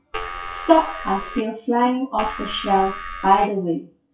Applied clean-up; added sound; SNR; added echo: classical method WPE with log-MMSE.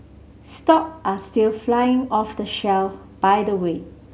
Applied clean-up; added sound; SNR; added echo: none; none; none; none.